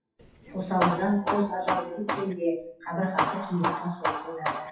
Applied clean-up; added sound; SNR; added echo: classical method WPE with log-MMSE.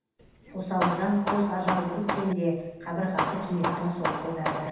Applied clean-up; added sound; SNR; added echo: none; Hammer; 3 dB; reverberation time 0.8 s.